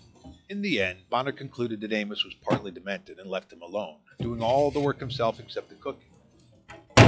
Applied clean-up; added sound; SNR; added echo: classical method log-MMSE.